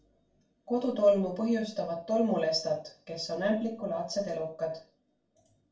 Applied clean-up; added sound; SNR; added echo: none; none; none; reverberation time 0.4 s.